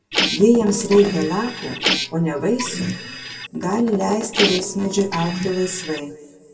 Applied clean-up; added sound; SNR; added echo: none; Printer; 5 dB; reverberation time 1.3 s.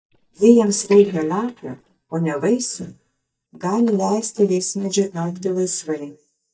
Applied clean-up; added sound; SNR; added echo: neural mask model DeepFilterNet 3.